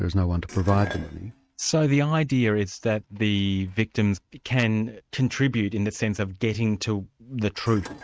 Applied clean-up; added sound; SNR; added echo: neural mask model RNNoise.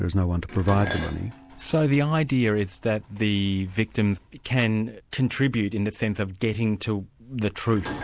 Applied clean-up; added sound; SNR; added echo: none; Dishes, pots, and pans; 16 dB; none.